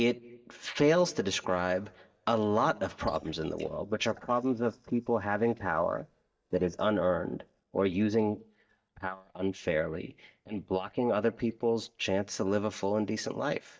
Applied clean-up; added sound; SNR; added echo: neural mask model DeepFilterNet 3.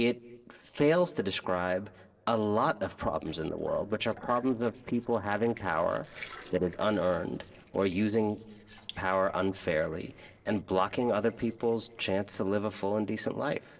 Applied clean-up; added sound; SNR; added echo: neural separator model SepFormer DNS4.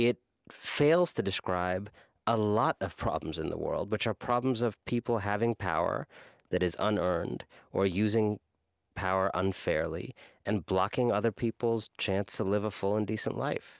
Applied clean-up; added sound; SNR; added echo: none; none; none; none.